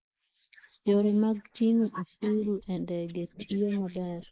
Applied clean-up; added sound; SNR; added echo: neural mask model Resemble Enhance denoiser.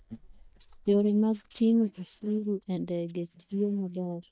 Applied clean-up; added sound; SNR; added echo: neural mask model DeepFilterNet 3.